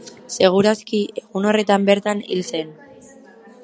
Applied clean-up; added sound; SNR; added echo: none; none; none; none.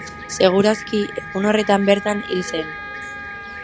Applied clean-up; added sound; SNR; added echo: none; Fixed-wing aircraft, airplane + Wind instrument, woodwind instrument; 12 dB; none.